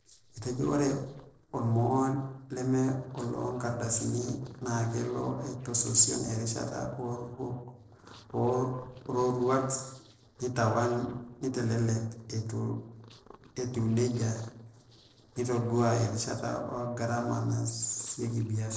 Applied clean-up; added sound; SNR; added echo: neural separator model SepFormer DNS4.